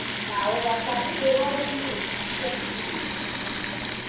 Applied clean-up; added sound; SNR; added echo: none; Sink (filling or washing) / Water tap, faucet; 1 dB; reverberation time 0.9 s.